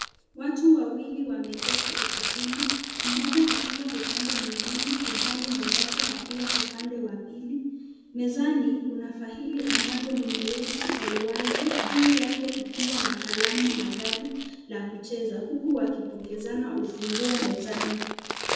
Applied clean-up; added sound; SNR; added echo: none; Rattle; 3 dB; reverberation time 1.1 s.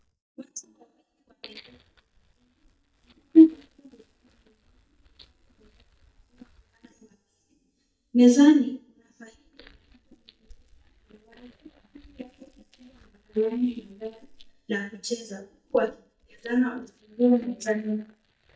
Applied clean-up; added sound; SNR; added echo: neural mask model DeepFilterNet 3.